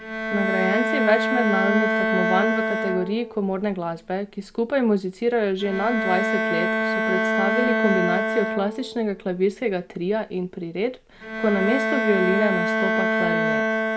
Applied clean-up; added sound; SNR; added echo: none; Bowed string instrument; 0 dB; none.